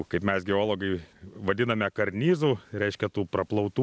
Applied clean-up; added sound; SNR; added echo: none; none; none; none.